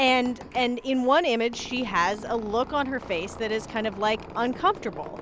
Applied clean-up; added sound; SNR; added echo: none; Squeak; 16 dB; none.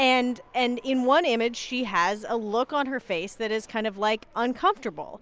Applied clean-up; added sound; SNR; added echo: none; none; none; none.